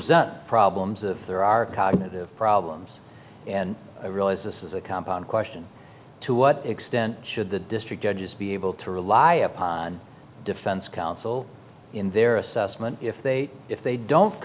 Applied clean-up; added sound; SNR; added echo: none; none; none; none.